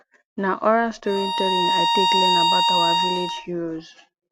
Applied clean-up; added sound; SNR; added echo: none; Bowed string instrument; -5 dB; none.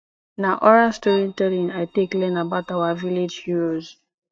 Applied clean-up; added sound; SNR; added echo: neural mask model DeepFilterNet 3.